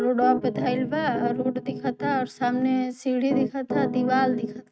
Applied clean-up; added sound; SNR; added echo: neural mask model RNNoise.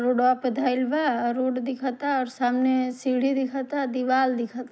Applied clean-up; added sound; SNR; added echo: none; none; none; none.